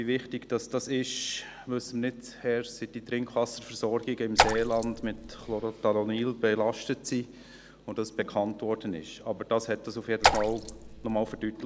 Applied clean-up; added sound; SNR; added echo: none; Raindrop / Splash, splatter; -2 dB; none.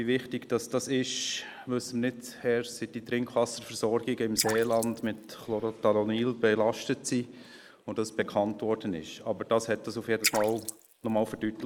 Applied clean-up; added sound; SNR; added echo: neural mask model Resemble Enhance denoiser.